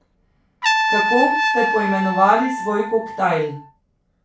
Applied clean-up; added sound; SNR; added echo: none; Trumpet; 1 dB; reverberation time 0.3 s.